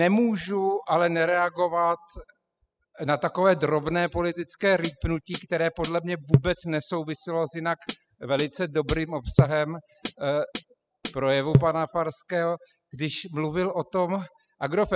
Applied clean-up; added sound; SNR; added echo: classical method spectral subtraction.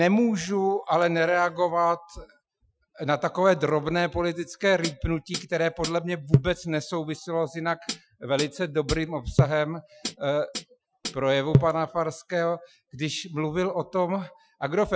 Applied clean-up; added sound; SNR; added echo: classical method Wiener filter.